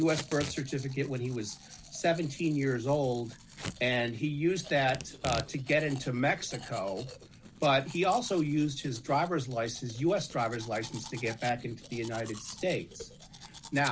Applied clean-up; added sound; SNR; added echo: none; Domestic sounds, home sounds + Packing tape, duct tape / Tearing; 15 dB; none.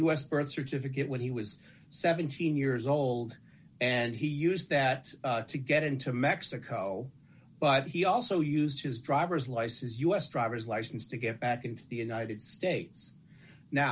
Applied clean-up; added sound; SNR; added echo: none; none; none; none.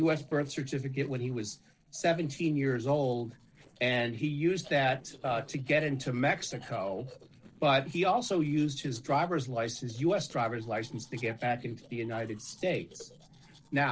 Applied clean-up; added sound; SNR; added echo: neural separator model SepFormer DNS4.